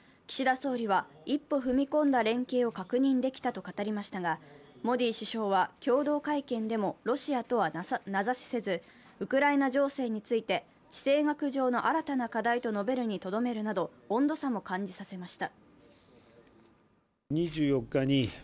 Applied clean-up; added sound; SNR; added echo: none; none; none; none.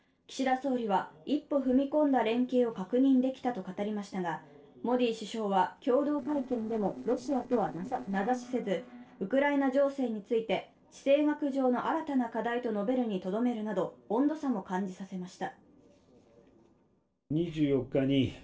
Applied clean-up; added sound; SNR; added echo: neural separator model SepFormer DNS4.